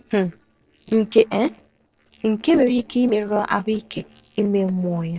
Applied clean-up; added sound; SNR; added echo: neural separator model SepFormer DNS4.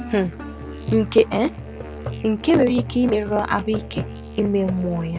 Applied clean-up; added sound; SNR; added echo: none; Musical instrument; 10 dB; none.